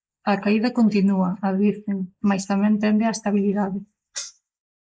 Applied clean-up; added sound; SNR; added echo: neural mask model Resemble Enhance denoiser.